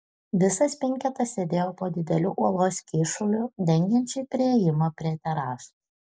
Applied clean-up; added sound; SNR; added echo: neural mask model Resemble Enhance denoiser.